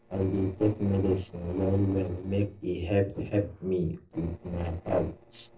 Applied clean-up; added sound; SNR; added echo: neural separator model SepFormer DNS4.